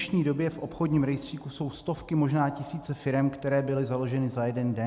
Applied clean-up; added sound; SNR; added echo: none; none; none; none.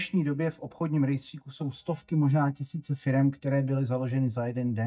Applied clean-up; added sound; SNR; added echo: neural mask model DeepFilterNet 3.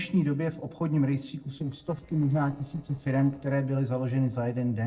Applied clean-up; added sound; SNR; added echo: neural separator model SepFormer DNS4.